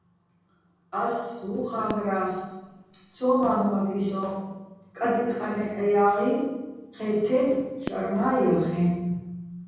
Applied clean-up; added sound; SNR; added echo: none; Fireworks; 17 dB; reverberation time 1.3 s.